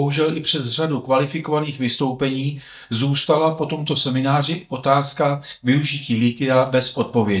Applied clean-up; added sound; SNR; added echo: neural mask model DeepFilterNet 3.